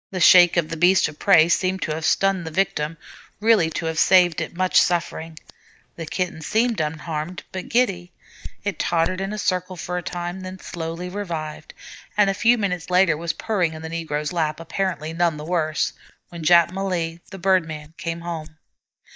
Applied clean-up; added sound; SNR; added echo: neural mask model DeepFilterNet 3.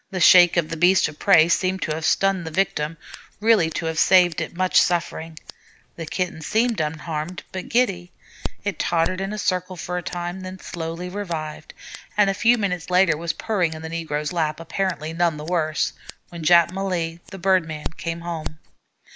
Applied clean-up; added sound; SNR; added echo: none; Scissors; 13 dB; none.